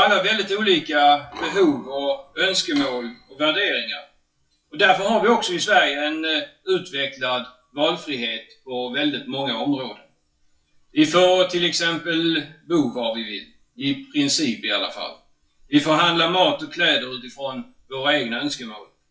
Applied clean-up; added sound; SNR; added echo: classical method WPE with log-MMSE.